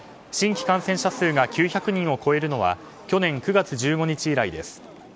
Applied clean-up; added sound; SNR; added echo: none; none; none; none.